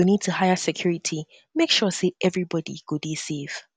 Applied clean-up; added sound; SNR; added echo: none; none; none; none.